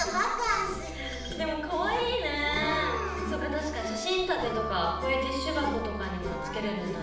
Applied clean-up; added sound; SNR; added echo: none; none; none; reverberation time 0.7 s.